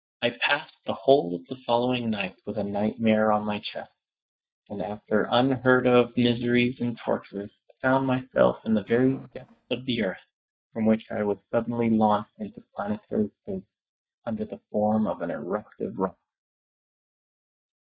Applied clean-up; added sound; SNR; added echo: neural mask model DeepFilterNet 3.